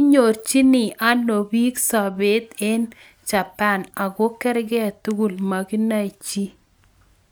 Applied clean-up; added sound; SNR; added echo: none; none; none; none.